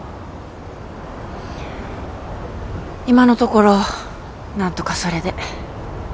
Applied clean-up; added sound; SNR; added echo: none; none; none; none.